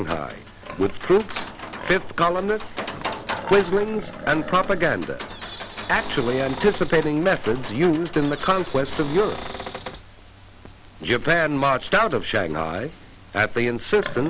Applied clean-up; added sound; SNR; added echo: none; Cupboard open or close / Door + Livestock, farm animals, working animals; 12 dB; none.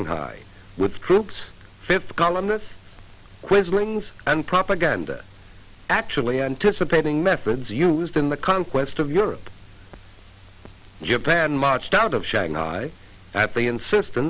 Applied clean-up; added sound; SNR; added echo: none; none; none; none.